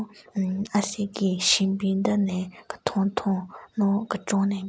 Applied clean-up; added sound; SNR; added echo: none; none; none; none.